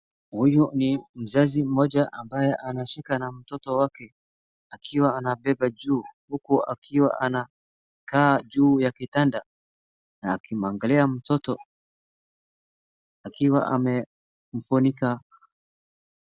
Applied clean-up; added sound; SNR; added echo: none; none; none; none.